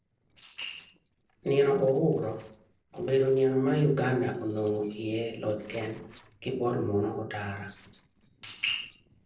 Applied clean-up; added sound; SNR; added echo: neural separator model SepFormer DNS4.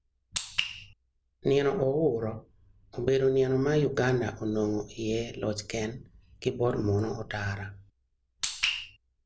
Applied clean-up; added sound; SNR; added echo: none; none; none; none.